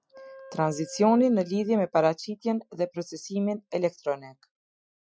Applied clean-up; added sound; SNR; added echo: classical method Wiener filter.